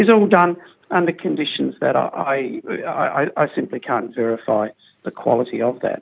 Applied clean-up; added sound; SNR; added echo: none; none; none; none.